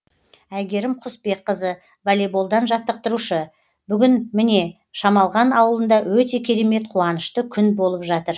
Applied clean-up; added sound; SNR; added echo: none; none; none; none.